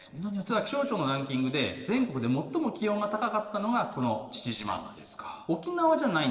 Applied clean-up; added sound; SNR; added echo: neural separator model SepFormer DNS4.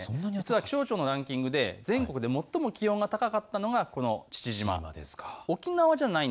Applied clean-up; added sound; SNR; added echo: none; none; none; none.